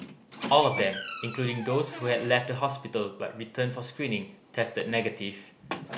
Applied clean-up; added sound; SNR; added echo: none; Squeak; 12 dB; none.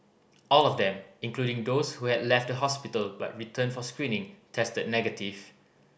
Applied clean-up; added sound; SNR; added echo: none; none; none; none.